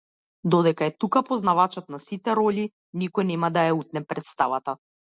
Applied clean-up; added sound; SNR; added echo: none; none; none; none.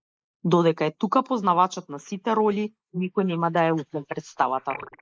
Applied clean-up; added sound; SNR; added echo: neural mask model Resemble Enhance denoiser.